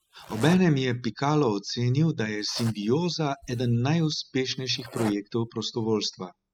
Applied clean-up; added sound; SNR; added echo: classical method spectral subtraction.